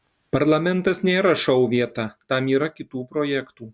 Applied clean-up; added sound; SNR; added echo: none; none; none; none.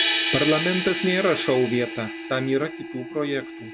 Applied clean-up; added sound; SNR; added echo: none; Crash cymbal; 0 dB; none.